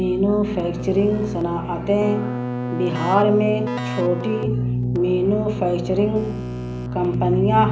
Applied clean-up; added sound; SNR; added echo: none; Keyboard (musical); 4 dB; reverberation time 0.5 s.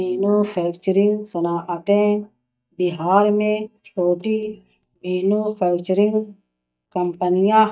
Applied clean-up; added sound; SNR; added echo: neural mask model DeepFilterNet 3.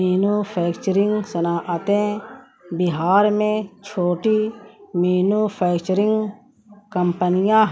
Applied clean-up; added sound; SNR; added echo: none; none; none; none.